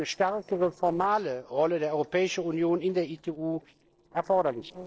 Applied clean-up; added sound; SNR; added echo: neural separator model SepFormer DNS4.